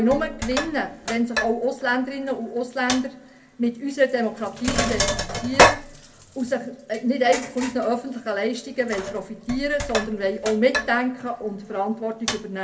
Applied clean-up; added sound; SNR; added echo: none; Sink (filling or washing); 3 dB; reverberation time 0.3 s.